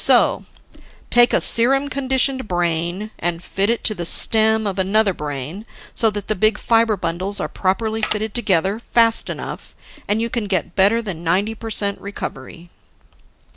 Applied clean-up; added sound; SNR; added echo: none; Mechanisms; 5 dB; none.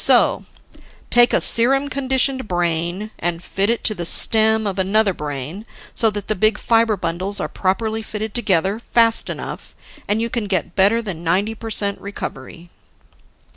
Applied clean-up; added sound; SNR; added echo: none; none; none; none.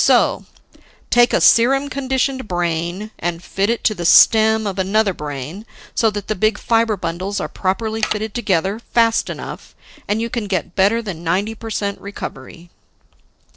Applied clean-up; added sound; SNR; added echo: neural separator model SepFormer DNS4.